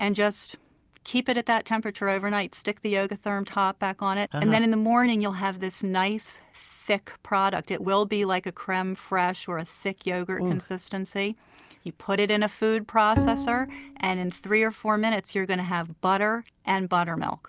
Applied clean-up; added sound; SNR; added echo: none; Bowed string instrument; 4 dB; none.